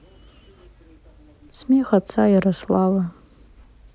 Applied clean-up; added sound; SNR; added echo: none; none; none; none.